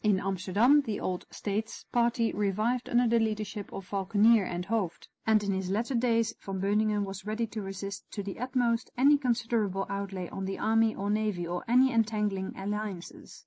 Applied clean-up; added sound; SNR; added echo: none; none; none; none.